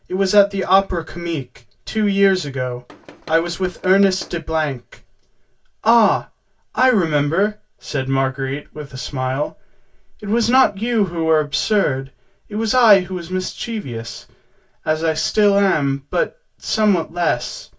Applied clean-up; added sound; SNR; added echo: none; Tools; 20 dB; reverberation time 0.1 s.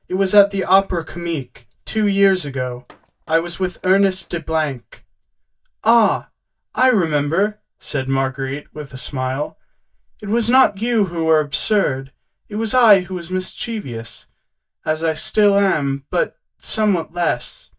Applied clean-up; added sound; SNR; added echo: neural mask model DeepFilterNet 3.